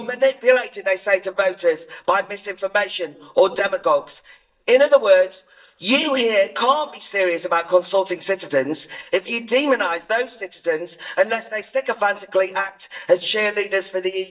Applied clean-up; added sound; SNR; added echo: neural mask model DeepFilterNet 3.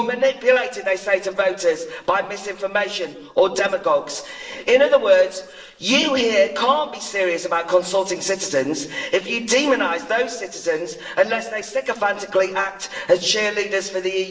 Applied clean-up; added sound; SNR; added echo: neural separator model SepFormer DNS4.